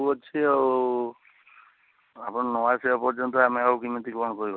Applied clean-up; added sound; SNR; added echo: none; none; none; none.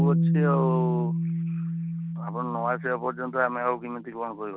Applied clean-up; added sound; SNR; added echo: none; Bass guitar; -2 dB; none.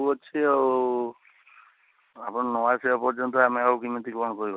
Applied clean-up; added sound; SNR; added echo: neural mask model Resemble Enhance denoiser.